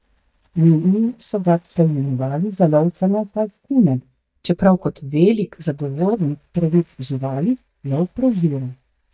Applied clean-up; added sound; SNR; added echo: neural mask model DeepFilterNet 3.